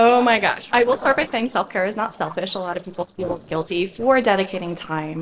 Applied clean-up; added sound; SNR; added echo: neural separator model SepFormer DNS4.